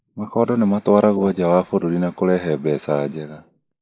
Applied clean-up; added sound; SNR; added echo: neural mask model Resemble Enhance denoiser.